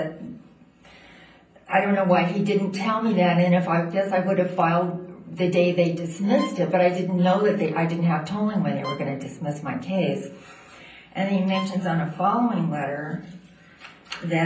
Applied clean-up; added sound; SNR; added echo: none; Bowed string instrument; 18 dB; reverberation time 0.6 s.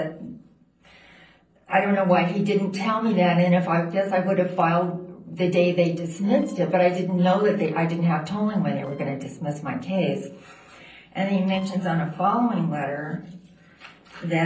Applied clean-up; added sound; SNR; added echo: neural separator model SepFormer DNS4.